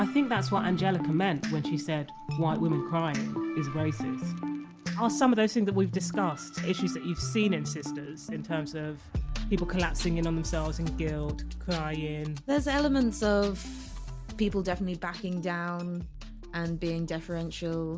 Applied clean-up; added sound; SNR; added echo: none; none; none; none.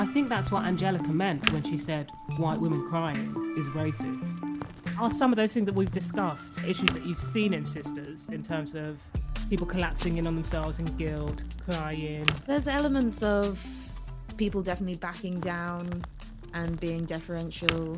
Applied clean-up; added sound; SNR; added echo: none; Crack; 11 dB; none.